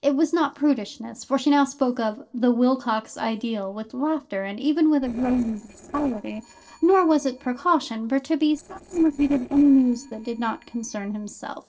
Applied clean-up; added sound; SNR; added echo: neural separator model SepFormer DNS4.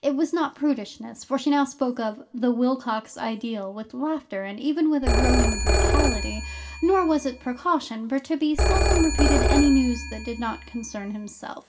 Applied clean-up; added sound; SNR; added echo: none; Telephone; -1 dB; reverberation time 0.3 s.